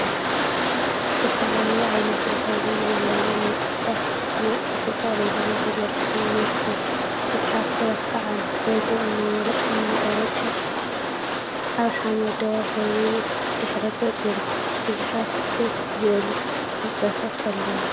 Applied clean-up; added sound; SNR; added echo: none; Rain; -3 dB; none.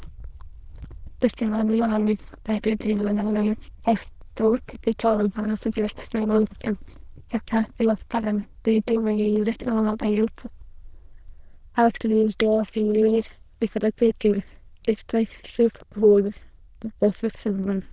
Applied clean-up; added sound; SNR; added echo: neural diffusion model UNIVERSE++.